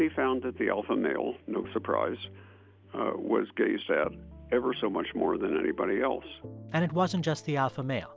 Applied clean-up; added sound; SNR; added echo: none; none; none; none.